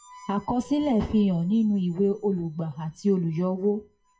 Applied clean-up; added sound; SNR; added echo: classical method WPE with log-MMSE.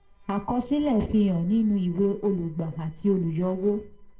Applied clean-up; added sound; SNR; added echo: neural separator model SepFormer DNS4.